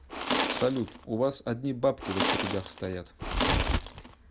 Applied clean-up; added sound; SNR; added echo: none; Tools; 0 dB; none.